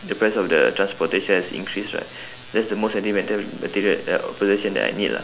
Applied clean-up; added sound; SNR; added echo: none; none; none; none.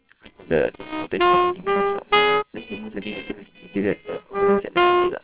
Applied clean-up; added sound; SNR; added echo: neural separator model SepFormer WHAMR!.